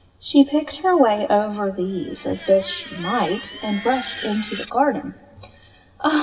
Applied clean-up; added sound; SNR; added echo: none; Screech; 15 dB; reverberation time 2.7 s.